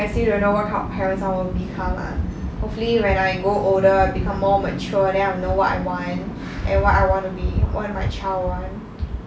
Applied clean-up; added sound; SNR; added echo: none; none; none; none.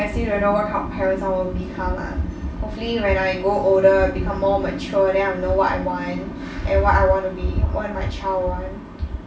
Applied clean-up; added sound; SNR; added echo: none; none; none; reverberation time 0.2 s.